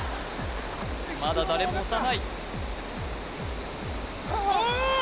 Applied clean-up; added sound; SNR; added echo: none; Water; 6 dB; none.